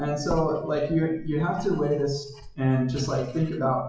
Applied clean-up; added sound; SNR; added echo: classical method WPE with log-MMSE.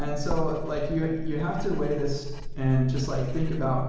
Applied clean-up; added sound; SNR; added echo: none; Writing; 2 dB; reverberation time 1.0 s.